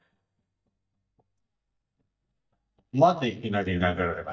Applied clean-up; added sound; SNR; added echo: neural mask model DeepFilterNet 3.